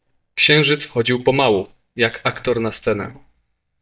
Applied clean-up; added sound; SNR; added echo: neural mask model DeepFilterNet 3.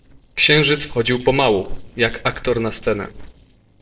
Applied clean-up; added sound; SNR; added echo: neural separator model SepFormer DNS4.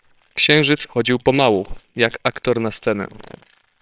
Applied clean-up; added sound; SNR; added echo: neural separator model SepFormer WHAMR!.